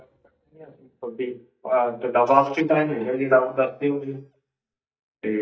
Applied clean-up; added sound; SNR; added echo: neural mask model DeepFilterNet 3.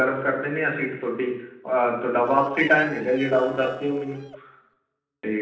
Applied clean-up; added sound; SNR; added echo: neural separator model SepFormer DNS4.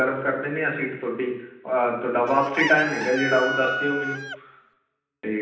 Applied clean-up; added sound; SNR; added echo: none; Chicken, rooster; 8 dB; reverberation time 0.9 s.